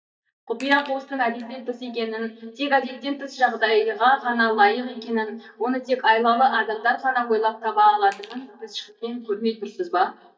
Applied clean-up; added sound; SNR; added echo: neural mask model DeepFilterNet 3.